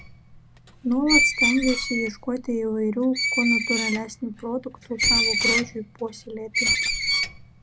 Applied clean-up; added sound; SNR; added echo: none; Screech; -1 dB; none.